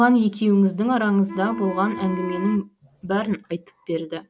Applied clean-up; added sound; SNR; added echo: none; Wind instrument, woodwind instrument; 13 dB; none.